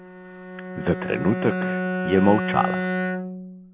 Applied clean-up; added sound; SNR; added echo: none; Bowed string instrument; 2 dB; none.